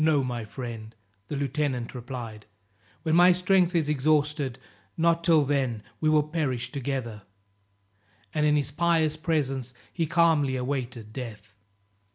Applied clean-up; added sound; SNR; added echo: none; none; none; none.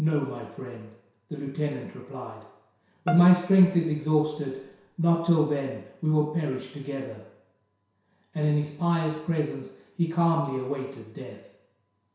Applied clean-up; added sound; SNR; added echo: none; Bowed string instrument; 12 dB; reverberation time 0.7 s.